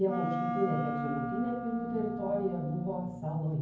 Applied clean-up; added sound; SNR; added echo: none; Wind instrument, woodwind instrument; 3 dB; reverberation time 0.9 s.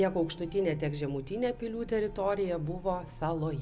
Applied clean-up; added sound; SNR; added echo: none; none; none; none.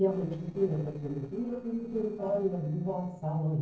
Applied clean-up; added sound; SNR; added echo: neural separator model SepFormer DNS4.